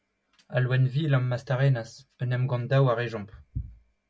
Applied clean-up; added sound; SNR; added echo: none; none; none; none.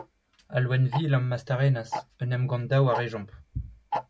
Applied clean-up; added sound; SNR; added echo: none; Tick-tock; 12 dB; none.